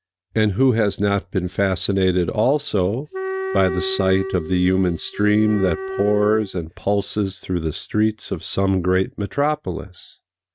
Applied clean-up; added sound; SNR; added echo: neural mask model RNNoise.